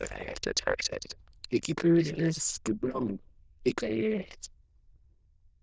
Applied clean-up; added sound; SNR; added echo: neural diffusion model UNIVERSE++.